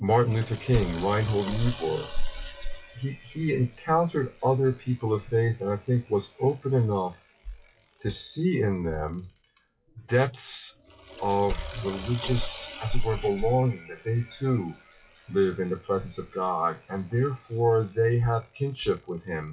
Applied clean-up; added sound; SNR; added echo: classical method WPE with log-MMSE.